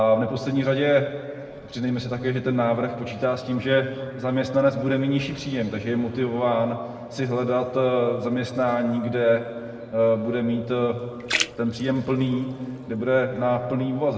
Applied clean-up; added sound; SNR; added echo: none; Splash, splatter; 11 dB; reverberation time 1.9 s.